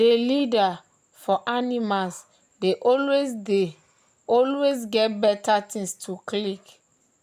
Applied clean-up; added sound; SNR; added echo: none; none; none; none.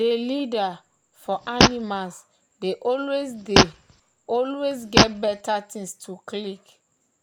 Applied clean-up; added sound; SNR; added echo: none; Fart; -4 dB; none.